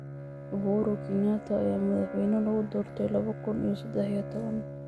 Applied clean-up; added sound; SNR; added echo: none; Bowed string instrument; 10 dB; none.